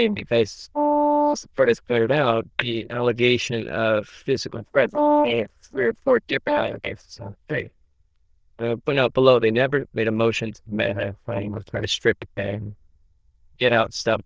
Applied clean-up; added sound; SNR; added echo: neural diffusion model UNIVERSE++.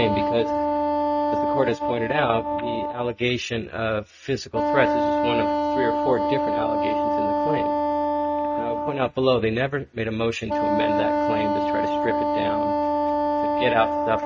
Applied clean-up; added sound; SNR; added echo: neural mask model RNNoise.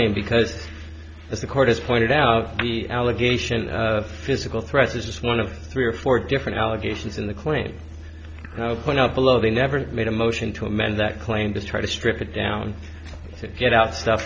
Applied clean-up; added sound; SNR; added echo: none; none; none; none.